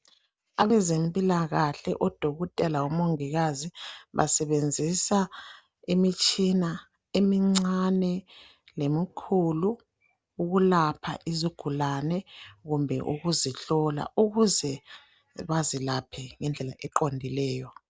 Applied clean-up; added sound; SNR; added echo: none; none; none; none.